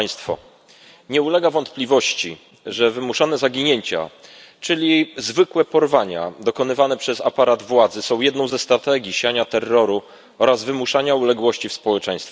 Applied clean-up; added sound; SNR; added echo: none; none; none; none.